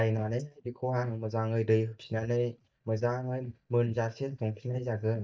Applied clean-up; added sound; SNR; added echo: neural mask model DeepFilterNet 3.